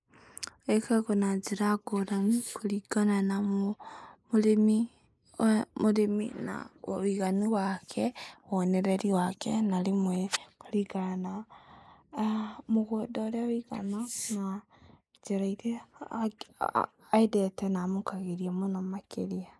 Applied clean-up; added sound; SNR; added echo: neural mask model Resemble Enhance denoiser.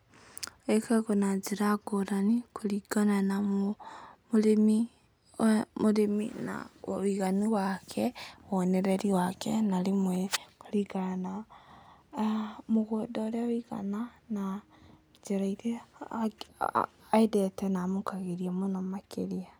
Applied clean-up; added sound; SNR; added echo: none; none; none; none.